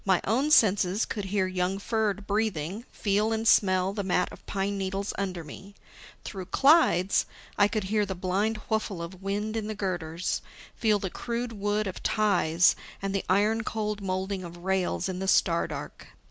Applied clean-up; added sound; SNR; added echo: none; none; none; none.